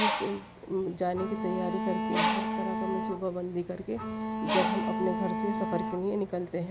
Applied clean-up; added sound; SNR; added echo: none; Bird + Bowed string instrument; -1 dB; none.